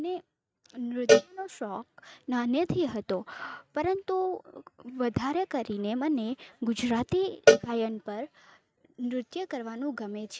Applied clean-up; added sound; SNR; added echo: neural mask model RNNoise.